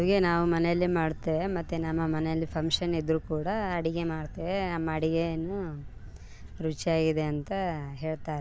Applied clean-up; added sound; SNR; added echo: none; Thunder; 12 dB; none.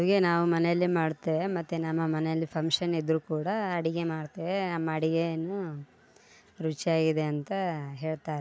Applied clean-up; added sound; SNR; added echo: none; none; none; none.